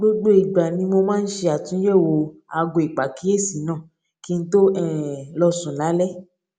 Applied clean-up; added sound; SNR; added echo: none; none; none; none.